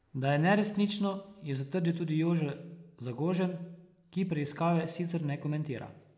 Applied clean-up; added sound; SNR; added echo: none; none; none; none.